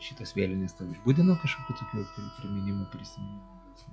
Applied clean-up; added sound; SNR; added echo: classical method log-MMSE.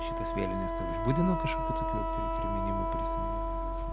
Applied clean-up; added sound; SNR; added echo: none; Wind instrument, woodwind instrument + Mechanisms; -4 dB; none.